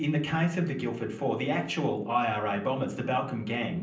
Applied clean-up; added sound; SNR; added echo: none; none; none; reverberation time 0.6 s.